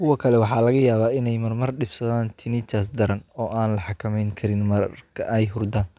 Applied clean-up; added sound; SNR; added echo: none; none; none; none.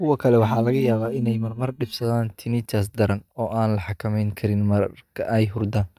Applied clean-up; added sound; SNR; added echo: neural mask model DeepFilterNet 3.